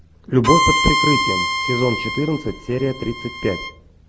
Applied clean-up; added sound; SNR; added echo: none; Bowed string instrument; 0 dB; none.